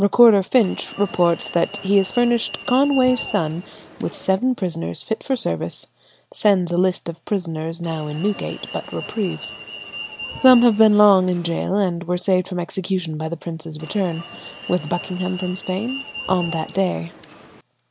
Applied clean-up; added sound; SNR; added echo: none; Alarm; 15 dB; none.